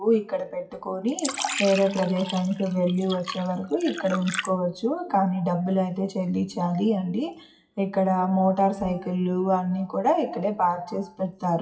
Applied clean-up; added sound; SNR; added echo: classical method WPE with log-MMSE.